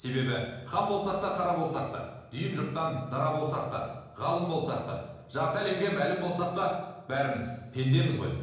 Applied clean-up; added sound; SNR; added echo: none; none; none; reverberation time 1.0 s.